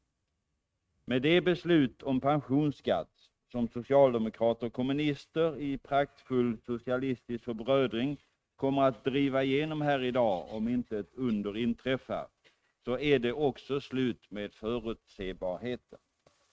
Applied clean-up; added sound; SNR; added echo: neural mask model RNNoise.